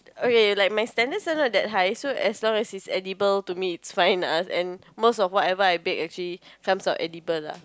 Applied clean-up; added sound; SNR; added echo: none; none; none; none.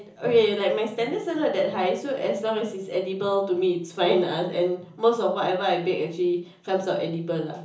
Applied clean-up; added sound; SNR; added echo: none; none; none; reverberation time 0.7 s.